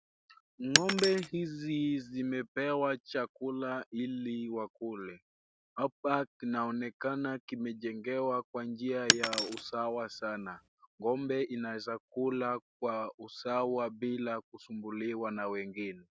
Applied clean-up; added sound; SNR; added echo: none; Shatter; -1 dB; none.